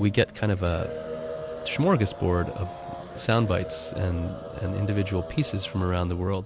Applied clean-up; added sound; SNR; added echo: none; none; none; none.